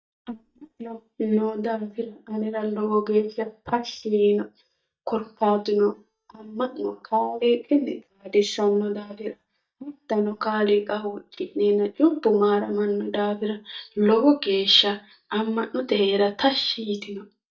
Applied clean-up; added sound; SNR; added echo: neural mask model DeepFilterNet 3.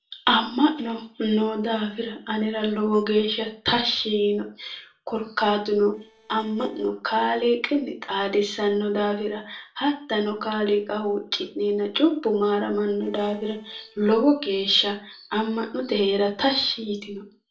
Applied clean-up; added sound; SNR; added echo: neural separator model SepFormer DNS4.